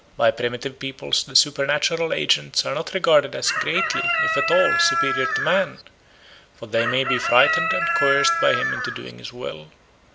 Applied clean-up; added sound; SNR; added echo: none; Chicken, rooster; 0 dB; none.